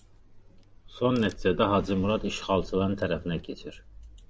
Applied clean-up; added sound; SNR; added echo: none; Crack; 15 dB; none.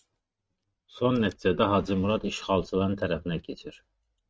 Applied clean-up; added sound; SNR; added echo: neural mask model RNNoise.